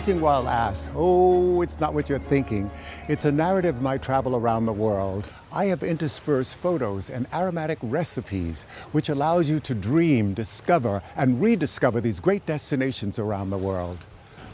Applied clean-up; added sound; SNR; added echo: none; none; none; none.